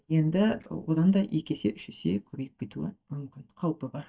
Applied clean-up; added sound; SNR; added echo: neural mask model DeepFilterNet 3.